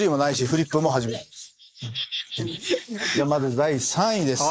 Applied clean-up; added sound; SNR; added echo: neural mask model Resemble Enhance denoiser.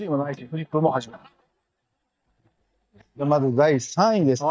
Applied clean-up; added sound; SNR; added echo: neural mask model DeepFilterNet 3.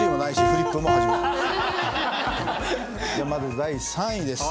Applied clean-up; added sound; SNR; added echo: none; Piano; 2 dB; none.